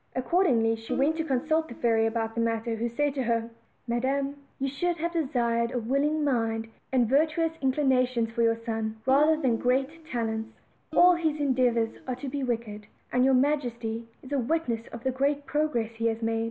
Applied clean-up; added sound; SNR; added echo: none; Guitar; 12 dB; none.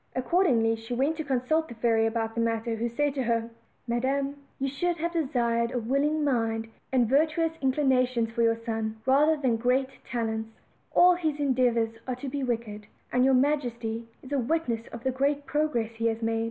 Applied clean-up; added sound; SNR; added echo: none; none; none; none.